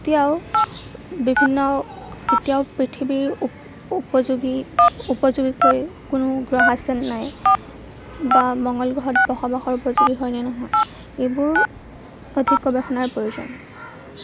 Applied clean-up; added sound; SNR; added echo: none; Telephone; 1 dB; none.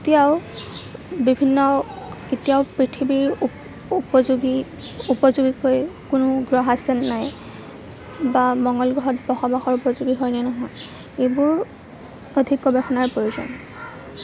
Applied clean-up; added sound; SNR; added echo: none; none; none; none.